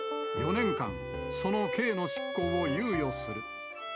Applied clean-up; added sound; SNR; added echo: none; Bowed string instrument; 4 dB; none.